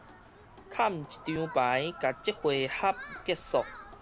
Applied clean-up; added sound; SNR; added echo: none; Human group actions; 15 dB; none.